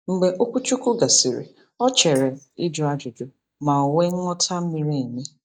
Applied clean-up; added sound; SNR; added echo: neural mask model DeepFilterNet 3.